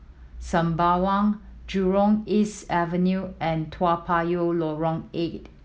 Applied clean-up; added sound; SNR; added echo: none; none; none; none.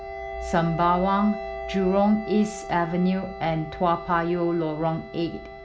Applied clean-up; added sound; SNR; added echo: none; Wind instrument, woodwind instrument + Wind instrument, woodwind instrument; 11 dB; none.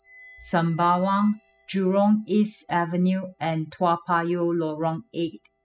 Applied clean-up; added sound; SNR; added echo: classical method spectral subtraction.